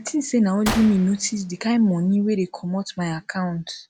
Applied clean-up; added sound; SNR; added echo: none; Gunshot, gunfire; 14 dB; none.